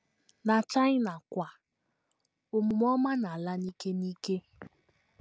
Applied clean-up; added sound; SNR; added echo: none; none; none; none.